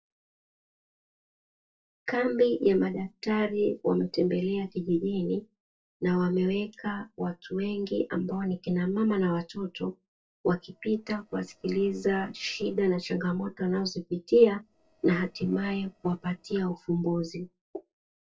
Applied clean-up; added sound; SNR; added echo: neural separator model SepFormer DNS4.